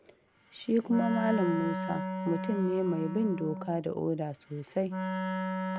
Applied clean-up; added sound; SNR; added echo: none; Wind instrument, woodwind instrument; 4 dB; none.